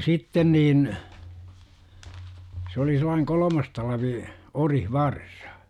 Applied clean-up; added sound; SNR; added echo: none; none; none; none.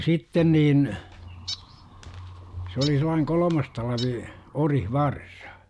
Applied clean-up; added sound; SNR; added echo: none; Bird; 17 dB; none.